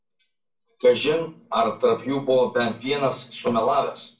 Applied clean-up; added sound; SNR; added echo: none; none; none; reverberation time 0.3 s.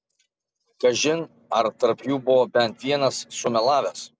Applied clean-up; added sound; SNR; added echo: none; none; none; none.